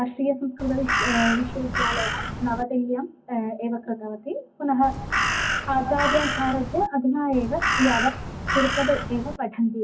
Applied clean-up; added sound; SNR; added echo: none; Crow; 1 dB; reverberation time 0.3 s.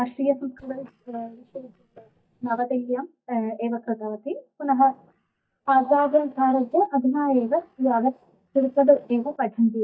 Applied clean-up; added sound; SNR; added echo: neural mask model DeepFilterNet 3.